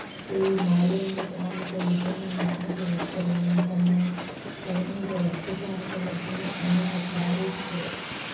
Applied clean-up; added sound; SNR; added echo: none; Hiss; 8 dB; reverberation time 0.6 s.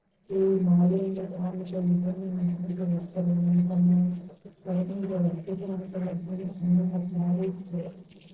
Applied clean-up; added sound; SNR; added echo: neural separator model SepFormer DNS4.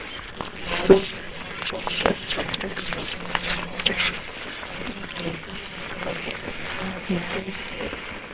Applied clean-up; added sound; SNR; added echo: neural separator model SepFormer WHAMR!.